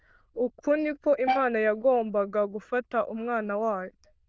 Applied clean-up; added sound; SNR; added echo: neural diffusion model UNIVERSE++.